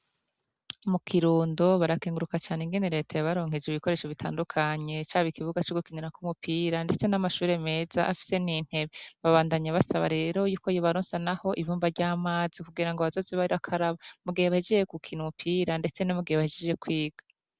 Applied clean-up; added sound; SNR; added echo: none; none; none; none.